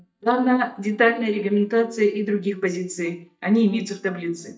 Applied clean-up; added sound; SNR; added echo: neural mask model DeepFilterNet 3.